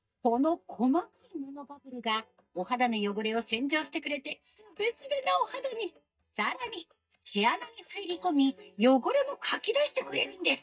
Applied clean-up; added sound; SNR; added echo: neural mask model DeepFilterNet 3.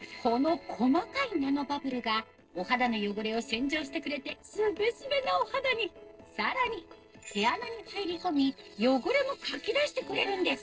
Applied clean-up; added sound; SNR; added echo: neural separator model SepFormer DNS4.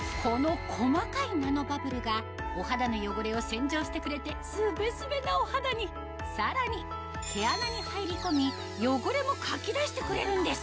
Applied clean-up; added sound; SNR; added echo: none; none; none; none.